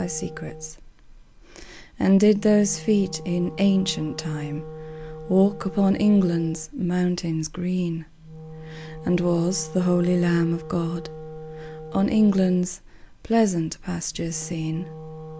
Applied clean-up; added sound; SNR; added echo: none; Wind instrument, woodwind instrument; 15 dB; none.